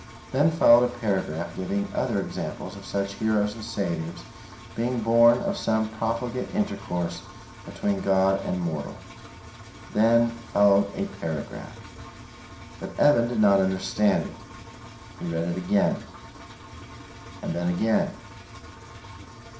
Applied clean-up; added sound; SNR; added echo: none; Engine; 16 dB; reverberation time 0.5 s.